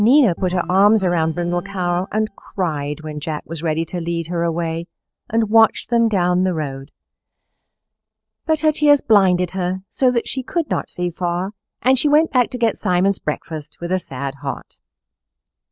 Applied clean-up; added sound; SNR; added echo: neural separator model SepFormer DNS4.